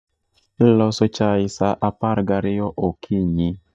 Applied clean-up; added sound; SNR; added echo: neural mask model DeepFilterNet 3.